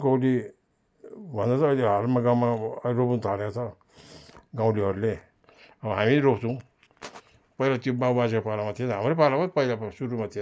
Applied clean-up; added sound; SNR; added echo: none; none; none; none.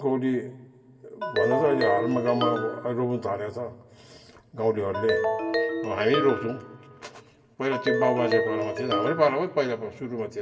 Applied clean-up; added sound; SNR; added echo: none; Ringtone; 2 dB; reverberation time 1.7 s.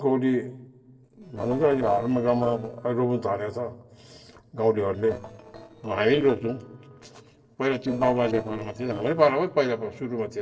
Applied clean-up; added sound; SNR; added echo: neural separator model SepFormer DNS4.